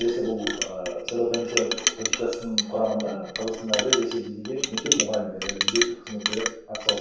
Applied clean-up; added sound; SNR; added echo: none; Chink, clink; 1 dB; reverberation time 0.7 s.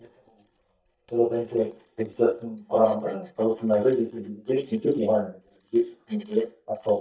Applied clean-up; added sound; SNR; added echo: neural mask model DeepFilterNet 3.